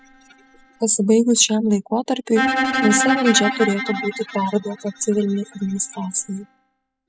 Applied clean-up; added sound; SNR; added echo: classical method spectral subtraction.